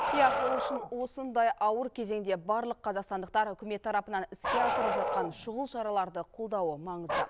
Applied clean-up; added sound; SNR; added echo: none; Bark; 4 dB; none.